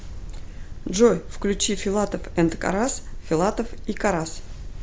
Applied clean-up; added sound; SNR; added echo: none; Thunderstorm; 9 dB; none.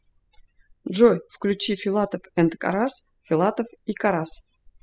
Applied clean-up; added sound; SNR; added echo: classical method spectral subtraction.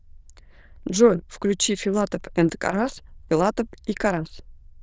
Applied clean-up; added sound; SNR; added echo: neural diffusion model UNIVERSE++.